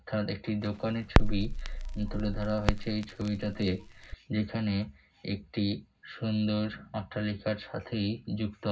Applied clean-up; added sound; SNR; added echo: none; Crackle; -2 dB; reverberation time 0.4 s.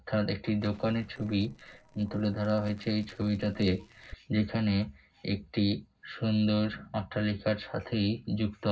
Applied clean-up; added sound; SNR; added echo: neural separator model SepFormer DNS4.